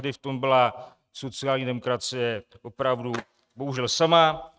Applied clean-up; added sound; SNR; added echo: neural mask model RNNoise.